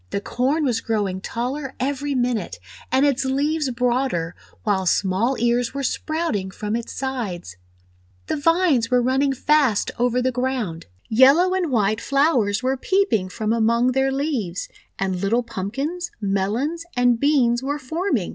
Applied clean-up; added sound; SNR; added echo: none; none; none; none.